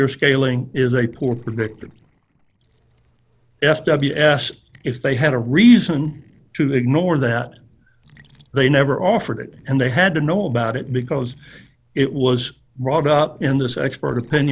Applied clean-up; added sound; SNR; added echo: neural separator model SepFormer DNS4.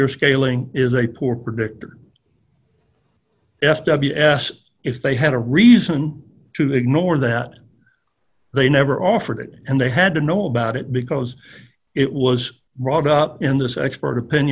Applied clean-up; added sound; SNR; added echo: none; none; none; none.